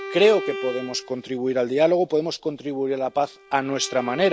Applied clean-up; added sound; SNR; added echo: none; Bowed string instrument; 14 dB; none.